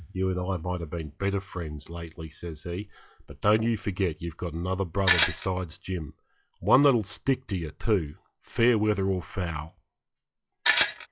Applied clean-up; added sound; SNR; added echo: classical method log-MMSE.